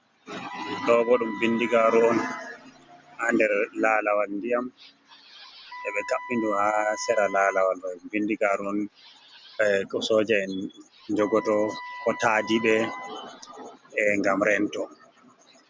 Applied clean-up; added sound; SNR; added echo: none; Wind instrument, woodwind instrument; 13 dB; none.